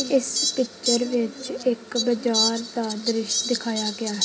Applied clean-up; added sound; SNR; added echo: none; Fowl; 3 dB; reverberation time 0.3 s.